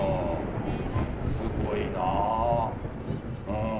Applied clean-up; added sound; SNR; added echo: none; Thunder / Rain; 0 dB; reverberation time 0.5 s.